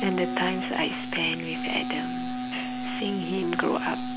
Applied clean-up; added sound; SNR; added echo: none; Wind instrument, woodwind instrument; 3 dB; none.